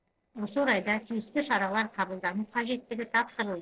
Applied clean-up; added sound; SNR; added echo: neural separator model SepFormer DNS4.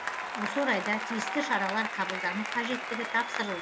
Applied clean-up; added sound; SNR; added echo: none; Applause; 3 dB; none.